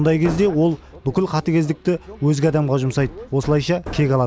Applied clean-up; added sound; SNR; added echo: none; Hammer; 17 dB; none.